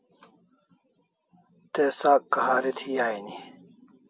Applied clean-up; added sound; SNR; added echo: none; none; none; none.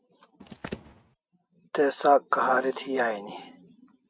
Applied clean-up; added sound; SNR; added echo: neural mask model RNNoise.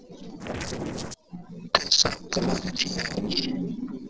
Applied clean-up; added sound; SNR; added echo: neural separator model SepFormer DNS4.